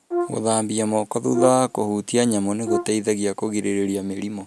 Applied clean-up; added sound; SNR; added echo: none; Brass instrument; 8 dB; none.